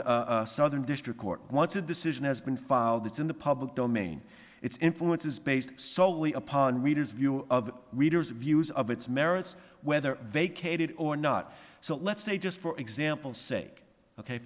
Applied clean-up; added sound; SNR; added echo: none; none; none; none.